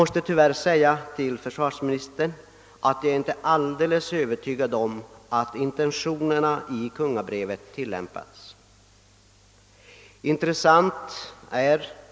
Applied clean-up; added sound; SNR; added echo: none; none; none; none.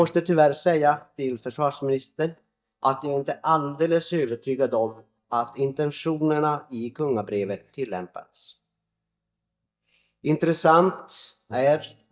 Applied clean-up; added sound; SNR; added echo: neural mask model DeepFilterNet 3.